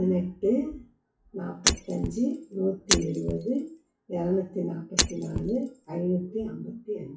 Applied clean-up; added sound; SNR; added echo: classical method WPE with log-MMSE.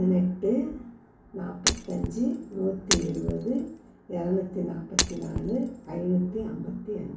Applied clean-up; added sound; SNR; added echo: none; Shatter; 3 dB; reverberation time 0.4 s.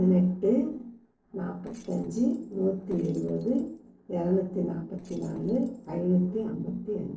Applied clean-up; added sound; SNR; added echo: neural separator model SepFormer DNS4.